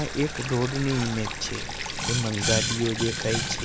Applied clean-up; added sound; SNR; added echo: none; Stream + Boiling; 2 dB; none.